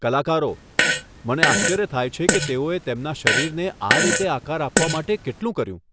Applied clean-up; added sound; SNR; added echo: none; Fart; -1 dB; none.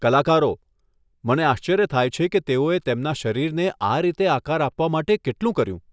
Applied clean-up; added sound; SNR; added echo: none; none; none; none.